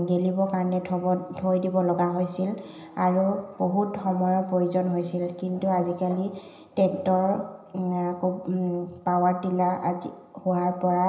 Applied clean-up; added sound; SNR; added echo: none; none; none; reverberation time 0.9 s.